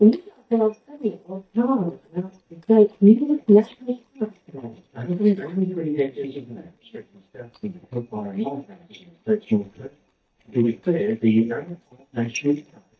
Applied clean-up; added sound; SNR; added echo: neural mask model DeepFilterNet 3.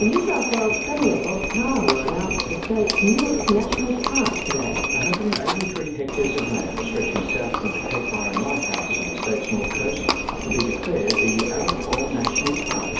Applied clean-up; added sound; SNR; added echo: none; Livestock, farm animals, working animals; 1 dB; reverberation time 2.2 s.